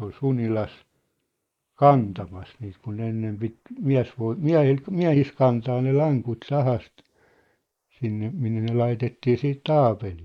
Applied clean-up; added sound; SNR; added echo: neural mask model Resemble Enhance denoiser.